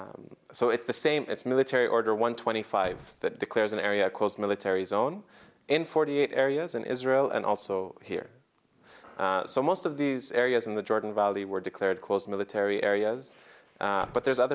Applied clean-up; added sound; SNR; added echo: none; Slam; 19 dB; none.